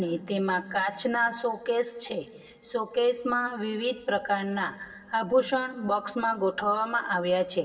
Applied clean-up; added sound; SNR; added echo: none; none; none; reverberation time 2.9 s.